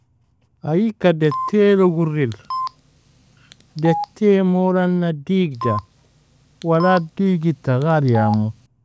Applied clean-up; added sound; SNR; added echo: none; Telephone; 11 dB; none.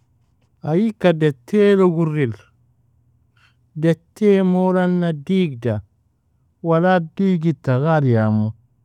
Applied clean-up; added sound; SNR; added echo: none; none; none; none.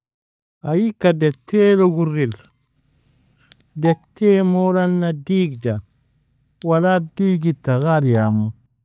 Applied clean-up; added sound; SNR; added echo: neural mask model DeepFilterNet 3.